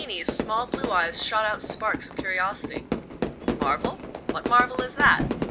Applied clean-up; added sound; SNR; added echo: none; Fire / Fireworks; 5 dB; none.